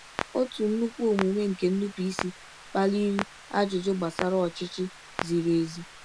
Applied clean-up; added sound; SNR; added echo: none; Clock; 12 dB; none.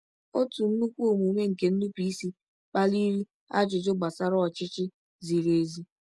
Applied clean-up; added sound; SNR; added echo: none; none; none; none.